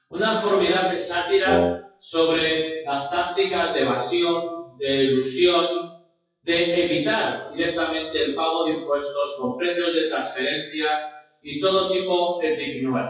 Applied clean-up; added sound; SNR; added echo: classical method WPE with log-MMSE.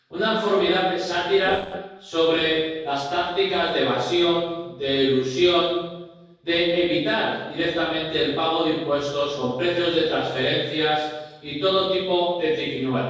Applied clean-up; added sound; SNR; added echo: neural separator model SepFormer DNS4.